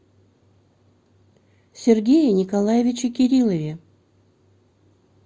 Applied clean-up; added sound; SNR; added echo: none; none; none; none.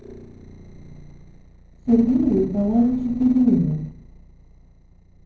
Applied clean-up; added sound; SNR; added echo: neural separator model SepFormer DNS4.